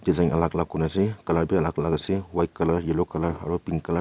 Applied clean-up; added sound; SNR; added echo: none; none; none; none.